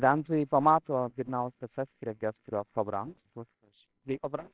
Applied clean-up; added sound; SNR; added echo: neural separator model SepFormer WHAMR!.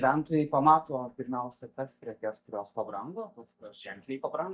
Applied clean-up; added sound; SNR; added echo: neural mask model DeepFilterNet 3.